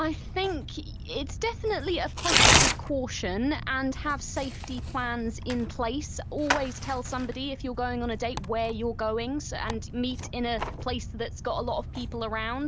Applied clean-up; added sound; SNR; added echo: none; Tearing; 0 dB; none.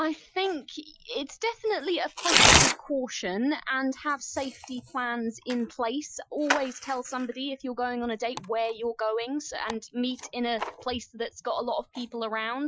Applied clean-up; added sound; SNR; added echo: classical method Wiener filter.